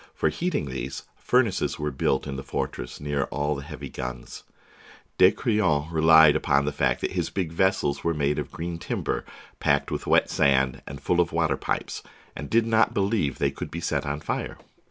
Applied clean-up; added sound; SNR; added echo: none; none; none; none.